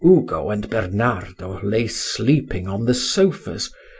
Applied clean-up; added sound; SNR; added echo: none; none; none; none.